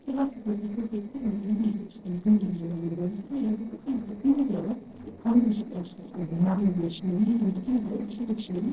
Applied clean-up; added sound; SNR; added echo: neural separator model SepFormer DNS4.